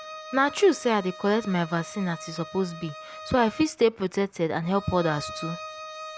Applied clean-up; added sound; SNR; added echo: none; Bowed string instrument; 15 dB; none.